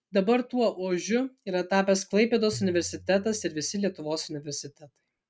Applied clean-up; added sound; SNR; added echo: neural mask model RNNoise.